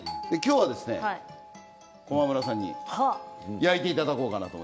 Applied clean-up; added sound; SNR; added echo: none; Doorbell; 13 dB; none.